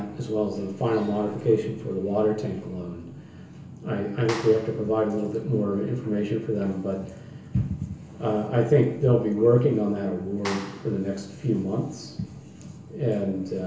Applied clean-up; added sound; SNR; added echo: none; Clapping; 14 dB; reverberation time 0.3 s.